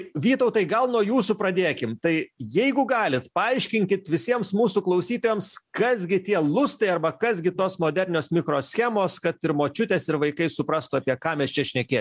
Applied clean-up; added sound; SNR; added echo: none; none; none; none.